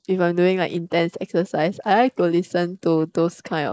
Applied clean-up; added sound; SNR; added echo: neural mask model Resemble Enhance denoiser.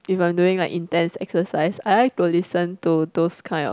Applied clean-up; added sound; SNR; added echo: none; none; none; none.